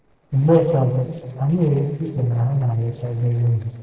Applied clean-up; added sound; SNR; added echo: neural separator model SepFormer DNS4.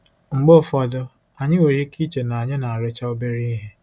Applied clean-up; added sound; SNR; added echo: none; none; none; none.